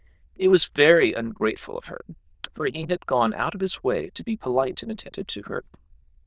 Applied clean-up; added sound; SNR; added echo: neural diffusion model UNIVERSE++.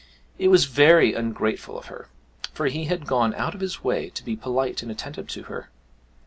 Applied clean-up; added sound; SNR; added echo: none; none; none; none.